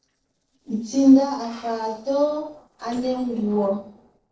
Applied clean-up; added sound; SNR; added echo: neural separator model SepFormer DNS4.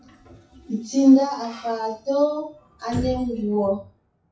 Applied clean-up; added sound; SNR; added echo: classical method WPE with log-MMSE.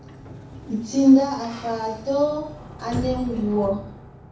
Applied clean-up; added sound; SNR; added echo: none; Sliding door; 14 dB; reverberation time 0.6 s.